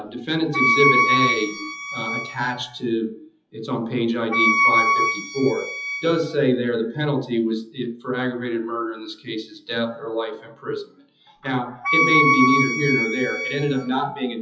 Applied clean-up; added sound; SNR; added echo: classical method WPE with log-MMSE.